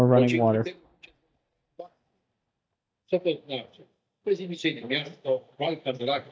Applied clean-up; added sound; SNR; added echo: neural mask model DeepFilterNet 3.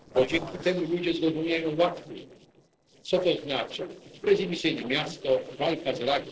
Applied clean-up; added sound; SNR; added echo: neural separator model SepFormer DNS4.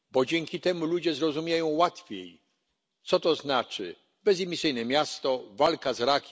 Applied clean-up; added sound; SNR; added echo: none; none; none; none.